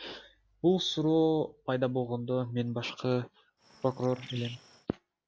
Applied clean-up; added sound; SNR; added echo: none; Bird; 18 dB; none.